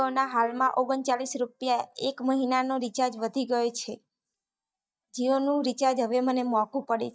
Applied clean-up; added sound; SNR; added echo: neural mask model DeepFilterNet 3.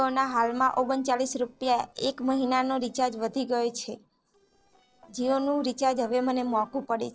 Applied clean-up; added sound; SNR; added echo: neural separator model SepFormer DNS4.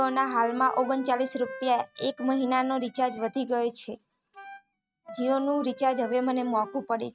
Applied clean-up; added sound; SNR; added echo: neural mask model RNNoise.